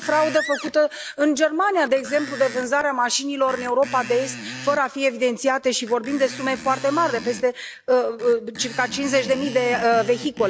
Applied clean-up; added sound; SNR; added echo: none; Screech; 14 dB; none.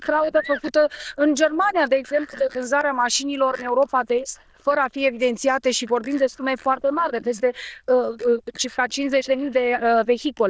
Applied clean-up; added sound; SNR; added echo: neural diffusion model UNIVERSE++.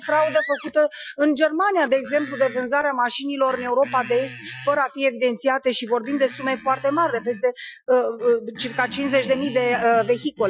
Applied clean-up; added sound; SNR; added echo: classical method Wiener filter.